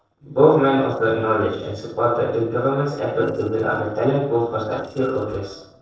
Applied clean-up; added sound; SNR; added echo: neural separator model SepFormer DNS4.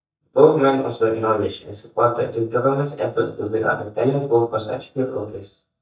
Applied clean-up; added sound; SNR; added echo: neural mask model DeepFilterNet 3.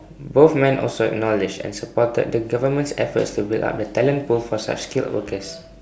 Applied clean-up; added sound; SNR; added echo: none; none; none; none.